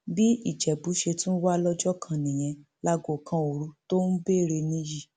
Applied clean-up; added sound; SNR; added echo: none; none; none; none.